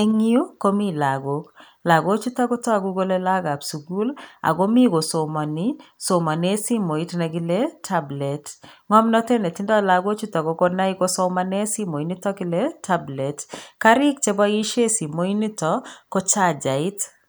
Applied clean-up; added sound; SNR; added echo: none; none; none; none.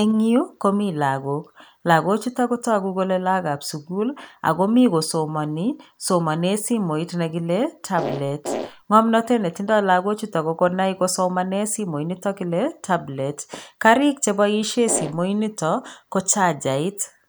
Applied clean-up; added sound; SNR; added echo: none; Fart; 7 dB; none.